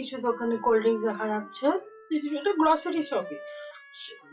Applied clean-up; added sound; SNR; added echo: classical method WPE with log-MMSE.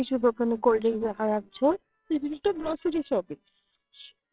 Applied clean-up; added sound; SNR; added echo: neural separator model SepFormer WHAMR!.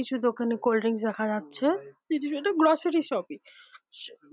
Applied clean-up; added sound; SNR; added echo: none; none; none; none.